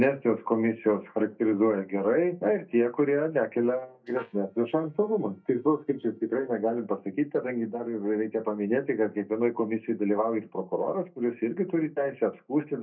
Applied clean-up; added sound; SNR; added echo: neural mask model DeepFilterNet 3.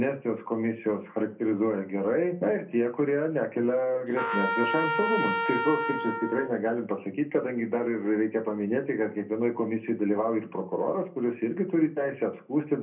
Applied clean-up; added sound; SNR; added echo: none; Trumpet; 2 dB; reverberation time 0.3 s.